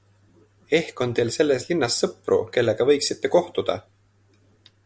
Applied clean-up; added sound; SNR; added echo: none; none; none; none.